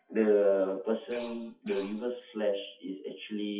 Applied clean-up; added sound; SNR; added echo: classical method WPE with log-MMSE.